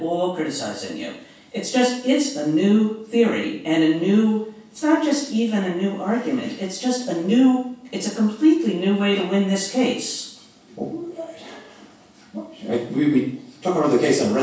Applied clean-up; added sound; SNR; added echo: none; none; none; reverberation time 0.7 s.